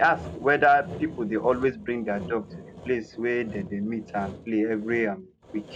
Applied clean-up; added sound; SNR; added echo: none; Sawing; 15 dB; none.